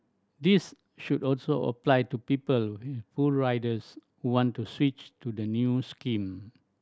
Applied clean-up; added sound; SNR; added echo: none; none; none; none.